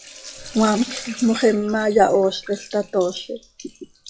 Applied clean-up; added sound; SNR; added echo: classical method log-MMSE.